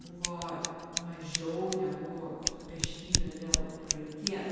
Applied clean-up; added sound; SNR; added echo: none; Scissors; -2 dB; reverberation time 2.0 s.